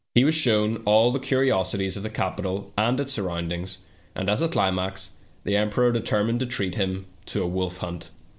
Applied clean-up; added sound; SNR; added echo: none; none; none; none.